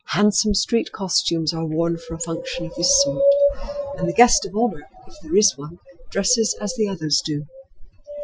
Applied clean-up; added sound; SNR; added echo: classical method Wiener filter.